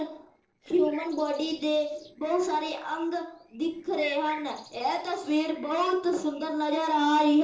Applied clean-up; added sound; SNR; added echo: neural separator model SepFormer DNS4.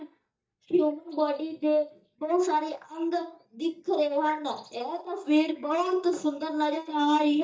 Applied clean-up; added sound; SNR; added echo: neural mask model DeepFilterNet 3.